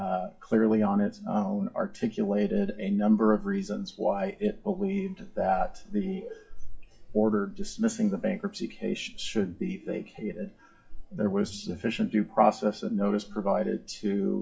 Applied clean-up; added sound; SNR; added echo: classical method WPE with log-MMSE.